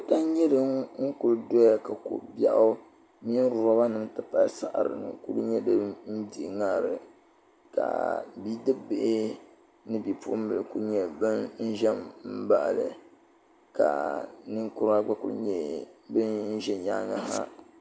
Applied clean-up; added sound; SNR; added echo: none; none; none; none.